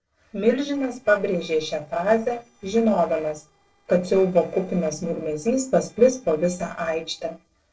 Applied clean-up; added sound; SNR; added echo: neural separator model SepFormer DNS4.